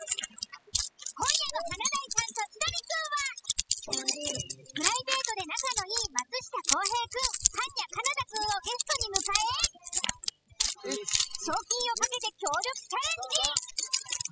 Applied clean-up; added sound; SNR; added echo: classical method spectral subtraction.